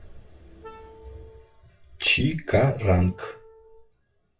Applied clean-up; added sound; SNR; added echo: classical method WPE with log-MMSE.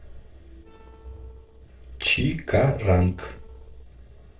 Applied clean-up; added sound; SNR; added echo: neural separator model SepFormer DNS4.